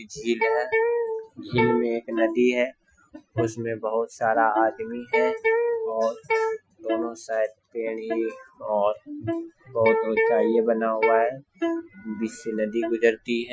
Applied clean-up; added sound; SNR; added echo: classical method Wiener filter.